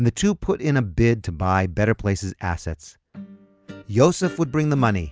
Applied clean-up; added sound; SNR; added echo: none; none; none; none.